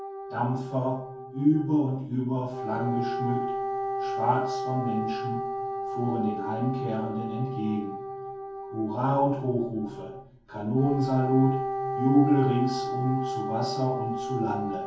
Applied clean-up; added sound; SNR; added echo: none; Wind instrument, woodwind instrument; 5 dB; reverberation time 0.6 s.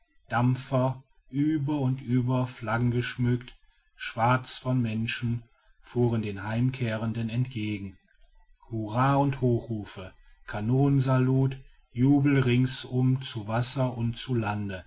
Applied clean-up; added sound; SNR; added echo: none; none; none; none.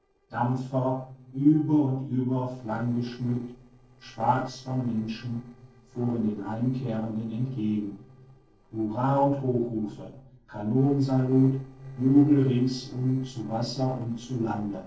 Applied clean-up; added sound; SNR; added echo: neural separator model SepFormer DNS4.